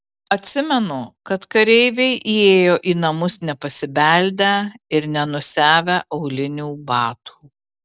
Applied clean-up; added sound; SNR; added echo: none; none; none; none.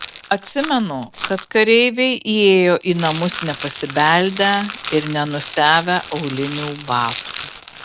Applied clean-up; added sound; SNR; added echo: none; Rattle; 14 dB; none.